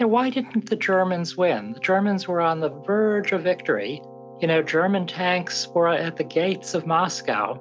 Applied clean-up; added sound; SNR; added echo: none; Keyboard (musical); 20 dB; none.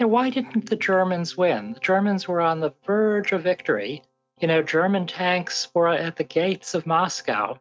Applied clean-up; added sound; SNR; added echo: neural mask model RNNoise.